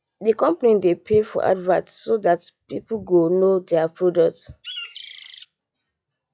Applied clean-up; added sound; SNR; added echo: classical method log-MMSE.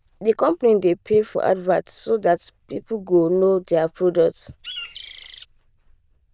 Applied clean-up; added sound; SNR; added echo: neural diffusion model UNIVERSE++.